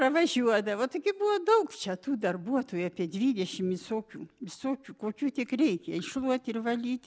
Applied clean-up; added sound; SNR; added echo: none; none; none; none.